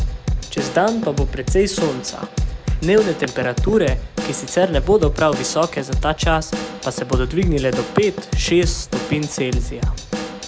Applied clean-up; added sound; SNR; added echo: none; Drum / Drum kit; 3 dB; none.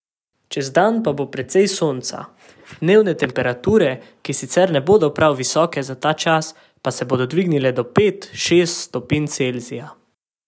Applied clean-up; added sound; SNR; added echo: none; none; none; none.